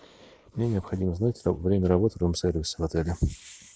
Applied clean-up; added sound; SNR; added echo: neural mask model Resemble Enhance denoiser.